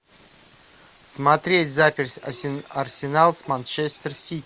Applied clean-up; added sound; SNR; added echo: none; none; none; none.